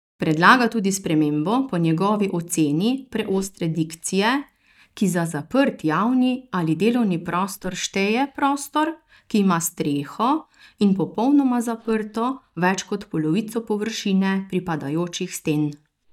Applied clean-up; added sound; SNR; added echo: neural mask model DeepFilterNet 3.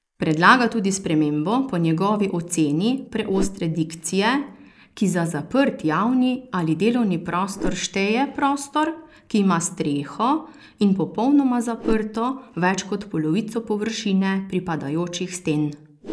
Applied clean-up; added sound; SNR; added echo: neural mask model Resemble Enhance denoiser.